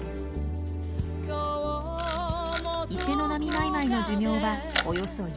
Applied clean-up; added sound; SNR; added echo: none; Camera; 10 dB; none.